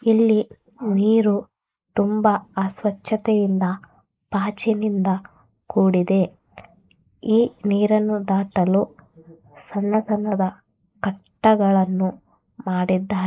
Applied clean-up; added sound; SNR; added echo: neural mask model Resemble Enhance denoiser.